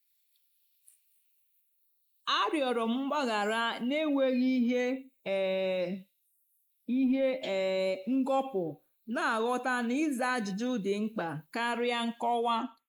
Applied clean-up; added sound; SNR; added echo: neural mask model Resemble Enhance denoiser.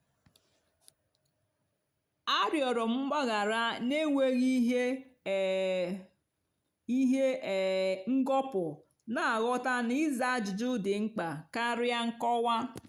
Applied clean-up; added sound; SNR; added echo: none; none; none; none.